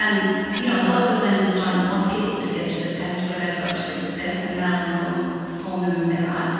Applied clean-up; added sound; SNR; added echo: none; Cutlery, silverware; 8 dB; reverberation time 2.1 s.